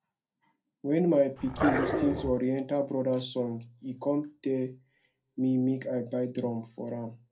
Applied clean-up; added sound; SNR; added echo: none; Growling; 0 dB; reverberation time 0.3 s.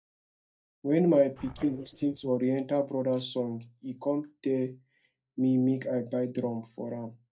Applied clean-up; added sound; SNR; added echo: neural mask model DeepFilterNet 3.